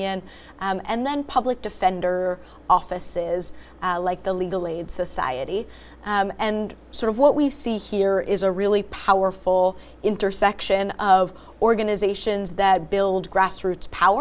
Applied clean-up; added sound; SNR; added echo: none; none; none; none.